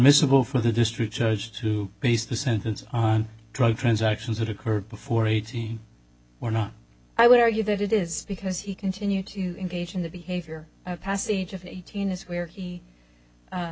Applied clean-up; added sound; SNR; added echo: none; none; none; none.